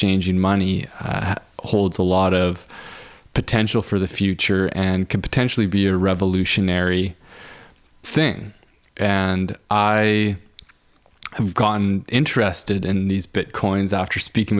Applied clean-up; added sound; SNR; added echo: none; none; none; none.